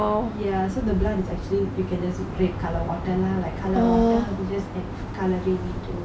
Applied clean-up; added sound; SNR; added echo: none; Car passing by; 13 dB; none.